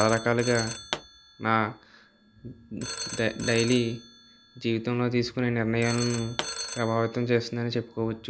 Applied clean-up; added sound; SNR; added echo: none; Telephone + Explosion; 9 dB; none.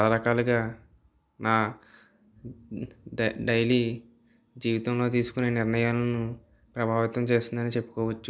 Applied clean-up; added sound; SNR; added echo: none; none; none; none.